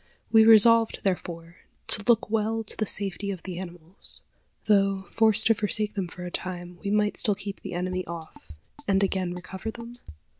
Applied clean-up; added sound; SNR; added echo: none; Drum kit; 16 dB; none.